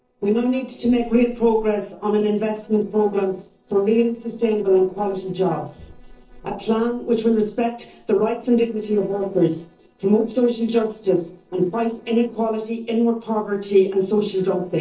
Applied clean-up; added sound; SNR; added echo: neural separator model SepFormer DNS4.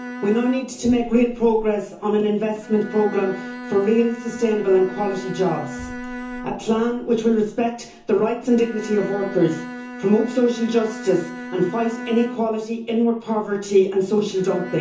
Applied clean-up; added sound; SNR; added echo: none; Bowed string instrument; 13 dB; reverberation time 0.6 s.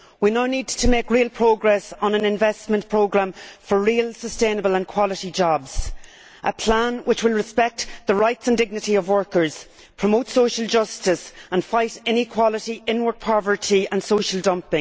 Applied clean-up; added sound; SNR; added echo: none; none; none; none.